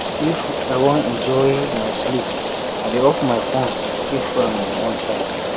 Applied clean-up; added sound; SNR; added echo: none; Rain; 1 dB; none.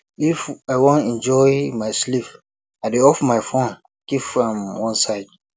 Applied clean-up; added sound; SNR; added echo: none; none; none; none.